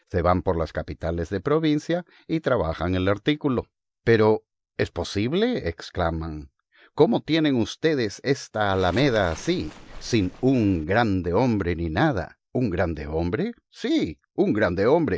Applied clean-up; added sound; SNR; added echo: neural mask model DeepFilterNet 3.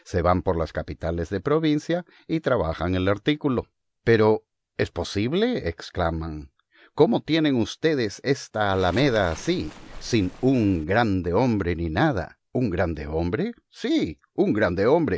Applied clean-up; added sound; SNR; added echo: none; Waves, surf; 17 dB; none.